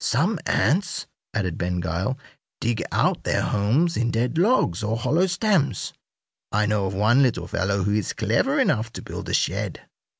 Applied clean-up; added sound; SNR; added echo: none; none; none; none.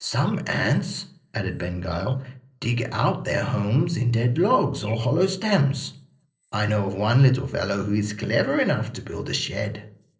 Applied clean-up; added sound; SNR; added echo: neural separator model SepFormer DNS4.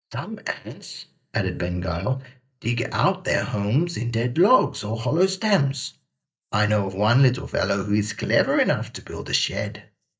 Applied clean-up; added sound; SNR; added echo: neural mask model DeepFilterNet 3.